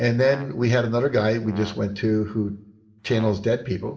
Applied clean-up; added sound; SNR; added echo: none; Brass instrument; 20 dB; reverberation time 0.5 s.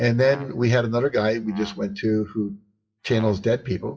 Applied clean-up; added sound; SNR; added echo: classical method WPE with log-MMSE.